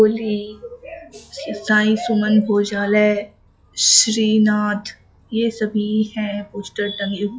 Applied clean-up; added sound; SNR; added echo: classical method log-MMSE.